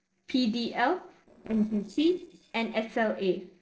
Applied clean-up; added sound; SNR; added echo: neural separator model SepFormer DNS4.